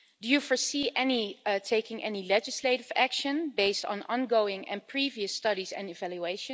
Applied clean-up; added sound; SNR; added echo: none; none; none; none.